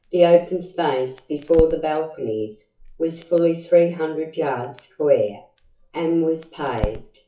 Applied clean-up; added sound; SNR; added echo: classical method WPE with log-MMSE.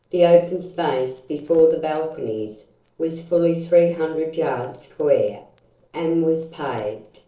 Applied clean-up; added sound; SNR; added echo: neural separator model SepFormer DNS4.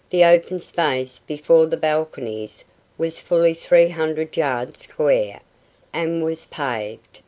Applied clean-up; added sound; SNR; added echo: none; none; none; none.